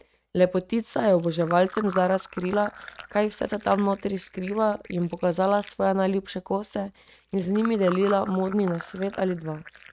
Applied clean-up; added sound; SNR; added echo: neural mask model RNNoise.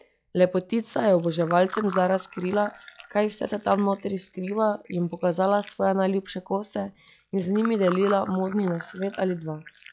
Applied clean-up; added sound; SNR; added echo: classical method log-MMSE.